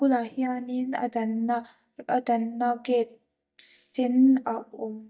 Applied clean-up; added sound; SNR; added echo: neural mask model DeepFilterNet 3.